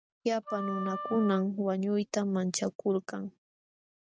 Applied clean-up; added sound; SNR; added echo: neural mask model RNNoise.